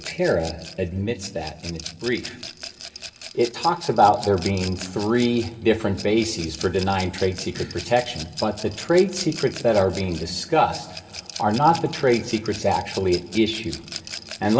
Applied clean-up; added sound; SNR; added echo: none; Rattle / Glass; 15 dB; reverberation time 2.9 s.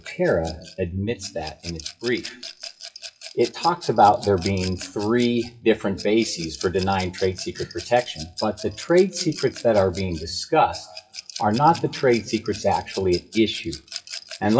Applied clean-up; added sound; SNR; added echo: classical method WPE with log-MMSE.